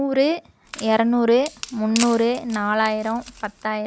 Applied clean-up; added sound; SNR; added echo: none; Wood; 14 dB; none.